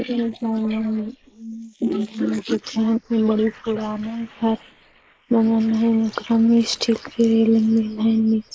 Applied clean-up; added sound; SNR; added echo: neural mask model Resemble Enhance denoiser.